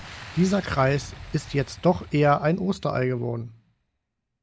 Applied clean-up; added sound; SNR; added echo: none; Boom; 18 dB; none.